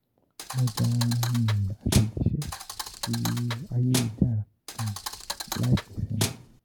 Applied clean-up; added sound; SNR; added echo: none; Thump, thud; 8 dB; none.